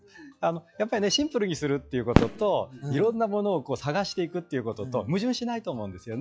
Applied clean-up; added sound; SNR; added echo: classical method log-MMSE.